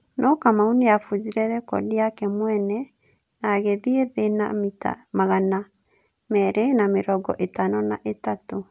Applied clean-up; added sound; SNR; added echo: none; none; none; none.